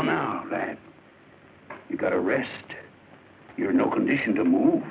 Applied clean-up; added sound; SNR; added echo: none; none; none; none.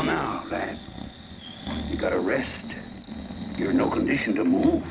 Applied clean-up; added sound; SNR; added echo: none; Breathing; 9 dB; none.